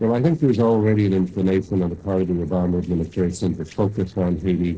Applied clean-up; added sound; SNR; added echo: neural separator model SepFormer DNS4.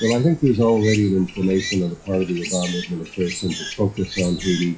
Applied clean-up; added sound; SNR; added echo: classical method WPE with log-MMSE.